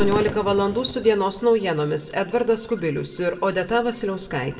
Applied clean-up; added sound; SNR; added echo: none; Fireworks; 11 dB; reverberation time 1.2 s.